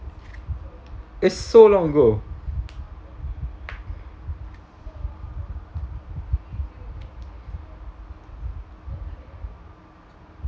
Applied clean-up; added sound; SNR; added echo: none; none; none; none.